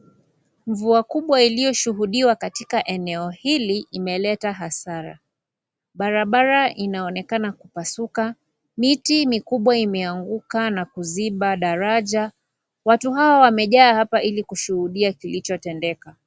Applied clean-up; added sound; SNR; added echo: none; none; none; none.